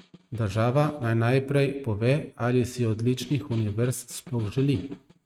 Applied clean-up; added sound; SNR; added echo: neural mask model RNNoise.